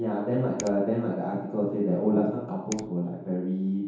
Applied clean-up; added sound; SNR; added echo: none; Finger snapping; 20 dB; reverberation time 0.8 s.